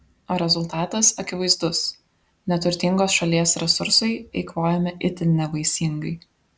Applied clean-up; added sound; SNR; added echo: none; none; none; none.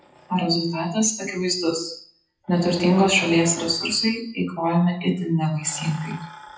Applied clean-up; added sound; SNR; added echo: classical method WPE with log-MMSE.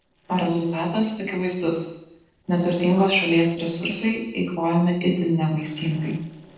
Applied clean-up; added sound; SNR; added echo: neural separator model SepFormer DNS4.